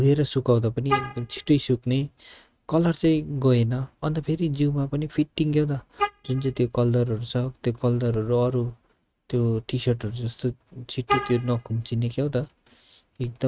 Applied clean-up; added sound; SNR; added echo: neural mask model RNNoise.